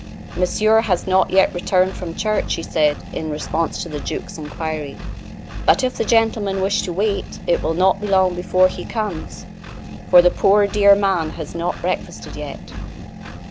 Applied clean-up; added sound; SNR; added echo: none; Engine; 11 dB; none.